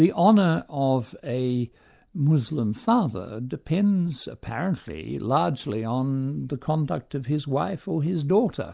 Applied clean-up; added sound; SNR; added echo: none; none; none; none.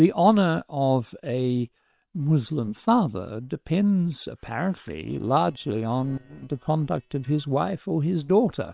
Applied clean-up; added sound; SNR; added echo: neural separator model SepFormer WHAM!.